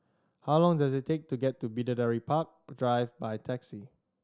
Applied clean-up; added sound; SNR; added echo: none; none; none; none.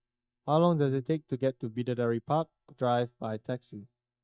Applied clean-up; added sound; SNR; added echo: neural mask model DeepFilterNet 3.